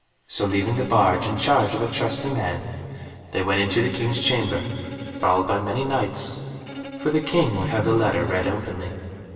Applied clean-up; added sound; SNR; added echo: none; Bowed string instrument; 13 dB; reverberation time 2.5 s.